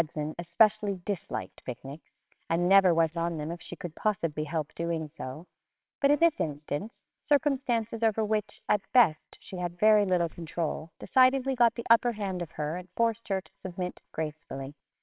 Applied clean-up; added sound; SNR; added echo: neural separator model SepFormer WHAMR!.